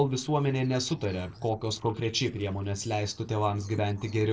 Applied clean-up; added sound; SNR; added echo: neural separator model SepFormer DNS4.